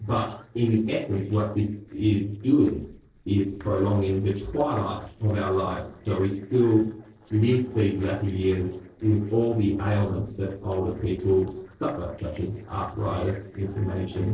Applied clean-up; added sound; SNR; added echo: neural separator model SepFormer DNS4.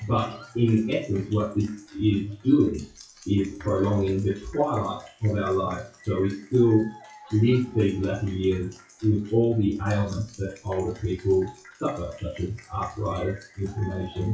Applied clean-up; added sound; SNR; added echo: classical method WPE with log-MMSE.